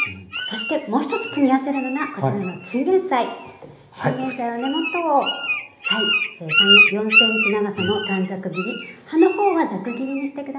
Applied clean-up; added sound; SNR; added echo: none; Bird; 1 dB; reverberation time 1.0 s.